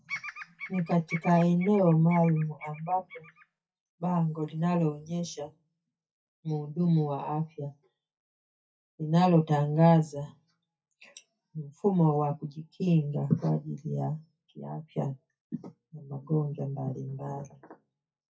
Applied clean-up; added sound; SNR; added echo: classical method WPE with log-MMSE.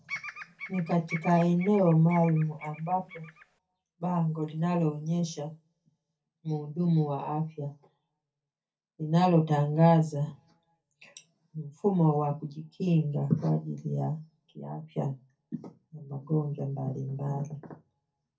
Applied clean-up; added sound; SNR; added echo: none; Bird vocalization, bird call, bird song; 15 dB; reverberation time 0.3 s.